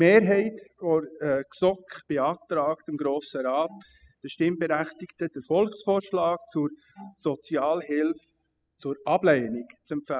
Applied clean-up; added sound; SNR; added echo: classical method spectral subtraction.